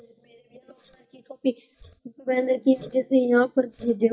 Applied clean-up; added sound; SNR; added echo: neural mask model DeepFilterNet 3.